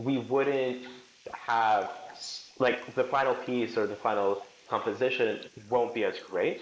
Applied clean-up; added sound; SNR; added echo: neural mask model Resemble Enhance denoiser.